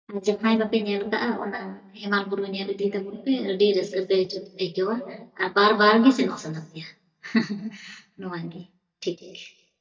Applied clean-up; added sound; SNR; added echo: neural mask model DeepFilterNet 3.